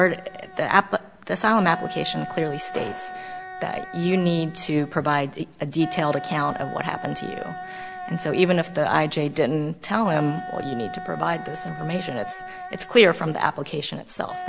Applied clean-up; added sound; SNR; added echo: none; Wind instrument, woodwind instrument; 12 dB; none.